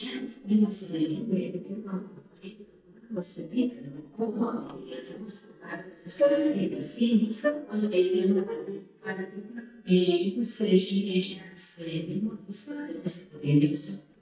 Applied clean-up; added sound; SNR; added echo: neural mask model DeepFilterNet 3.